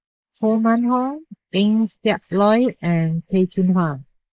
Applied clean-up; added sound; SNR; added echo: neural mask model Resemble Enhance denoiser.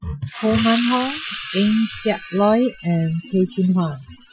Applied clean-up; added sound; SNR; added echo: classical method Wiener filter.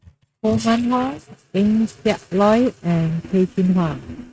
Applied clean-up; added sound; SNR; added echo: neural mask model RNNoise.